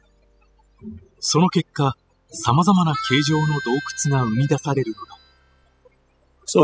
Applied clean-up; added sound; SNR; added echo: classical method spectral subtraction.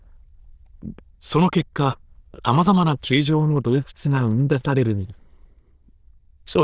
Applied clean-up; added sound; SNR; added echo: neural diffusion model UNIVERSE++.